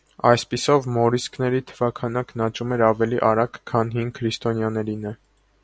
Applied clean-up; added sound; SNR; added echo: none; none; none; none.